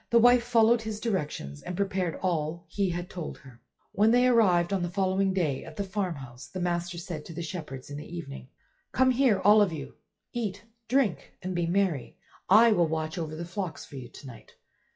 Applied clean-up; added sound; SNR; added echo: classical method WPE with log-MMSE.